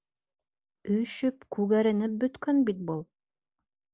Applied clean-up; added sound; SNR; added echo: none; none; none; none.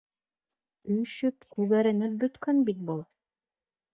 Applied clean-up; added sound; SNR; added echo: neural mask model DeepFilterNet 3.